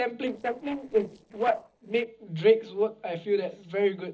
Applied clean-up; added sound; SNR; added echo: neural separator model SepFormer DNS4.